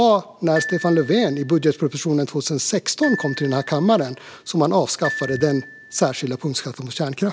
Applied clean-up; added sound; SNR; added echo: none; Glockenspiel; 13 dB; none.